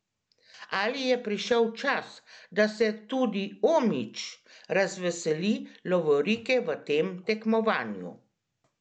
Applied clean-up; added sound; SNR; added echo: none; none; none; none.